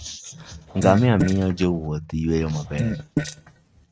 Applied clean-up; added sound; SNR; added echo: neural mask model RNNoise.